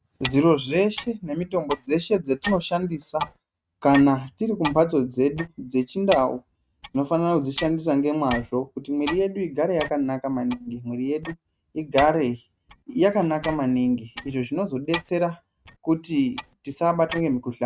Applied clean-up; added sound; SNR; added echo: neural mask model RNNoise.